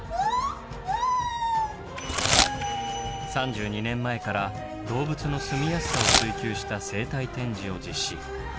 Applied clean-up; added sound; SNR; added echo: none; Packing tape, duct tape / Tearing; 0 dB; none.